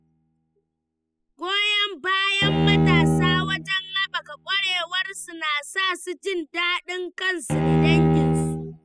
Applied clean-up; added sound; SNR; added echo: classical method spectral subtraction.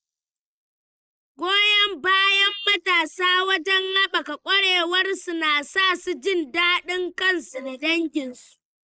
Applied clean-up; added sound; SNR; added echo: neural mask model Resemble Enhance denoiser.